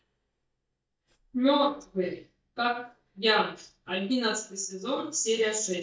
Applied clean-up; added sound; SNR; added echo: neural mask model DeepFilterNet 3.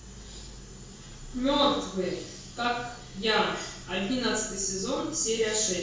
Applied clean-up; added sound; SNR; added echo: none; Car; 18 dB; reverberation time 0.6 s.